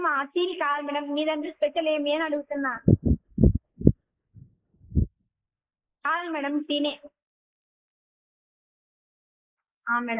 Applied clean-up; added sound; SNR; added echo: neural mask model Resemble Enhance denoiser.